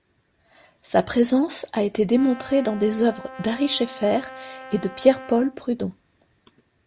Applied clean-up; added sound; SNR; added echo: none; Brass instrument; 17 dB; none.